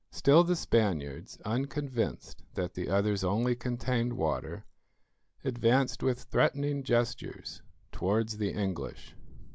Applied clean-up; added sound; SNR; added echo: none; none; none; none.